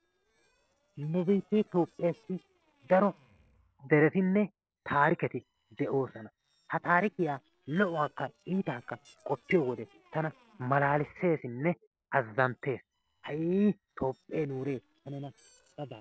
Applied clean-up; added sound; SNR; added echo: neural separator model SepFormer DNS4.